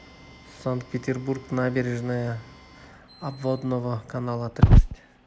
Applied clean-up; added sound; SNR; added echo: none; none; none; none.